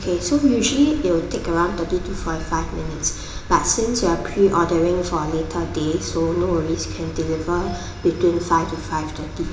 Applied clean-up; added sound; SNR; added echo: none; Bell / Train; 10 dB; reverberation time 0.8 s.